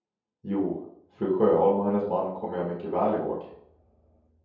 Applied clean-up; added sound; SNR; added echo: none; none; none; reverberation time 0.7 s.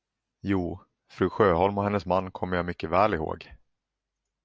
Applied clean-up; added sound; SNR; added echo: none; none; none; none.